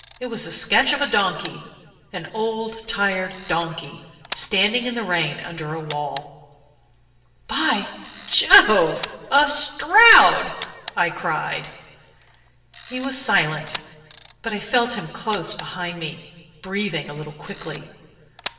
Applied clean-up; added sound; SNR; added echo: none; Camera; 20 dB; reverberation time 1.4 s.